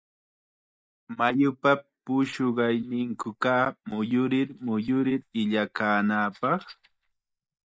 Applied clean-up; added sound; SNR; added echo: neural mask model DeepFilterNet 3.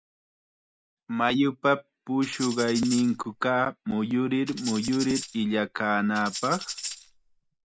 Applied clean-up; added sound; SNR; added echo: none; Tambourine; 11 dB; none.